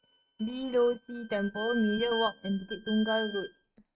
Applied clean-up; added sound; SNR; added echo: neural mask model RNNoise.